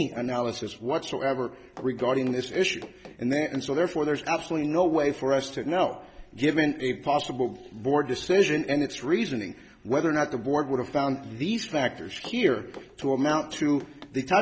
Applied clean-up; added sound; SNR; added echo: none; Run; 19 dB; none.